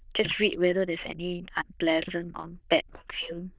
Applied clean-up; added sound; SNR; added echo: neural diffusion model UNIVERSE++.